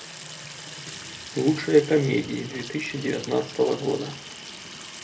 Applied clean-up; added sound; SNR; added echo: none; Sink (filling or washing) / Water tap, faucet; 13 dB; reverberation time 0.3 s.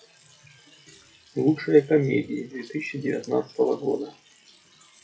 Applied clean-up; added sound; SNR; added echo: classical method WPE with log-MMSE.